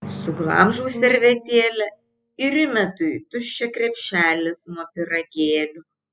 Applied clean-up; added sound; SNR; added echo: classical method spectral subtraction.